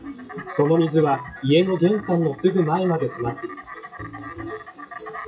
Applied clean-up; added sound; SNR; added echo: classical method WPE with log-MMSE.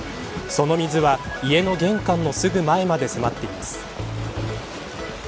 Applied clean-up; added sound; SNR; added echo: none; none; none; none.